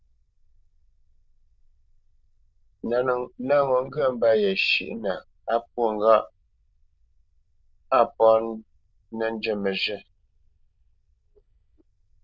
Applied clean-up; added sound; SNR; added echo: neural diffusion model UNIVERSE++.